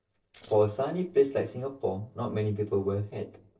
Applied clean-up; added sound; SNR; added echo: neural separator model SepFormer DNS4.